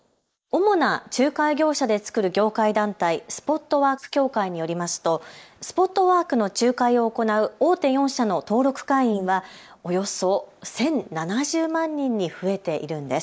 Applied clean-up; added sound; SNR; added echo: neural mask model Resemble Enhance denoiser.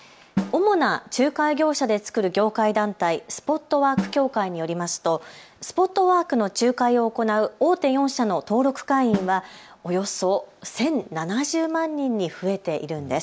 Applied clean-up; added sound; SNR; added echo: none; Drum; 14 dB; none.